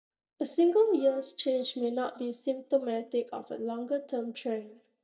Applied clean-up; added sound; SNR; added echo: neural mask model DeepFilterNet 3.